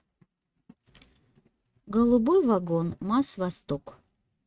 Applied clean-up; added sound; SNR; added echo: neural mask model RNNoise.